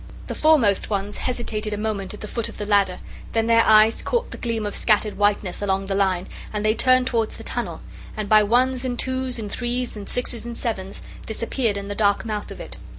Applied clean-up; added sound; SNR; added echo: none; none; none; none.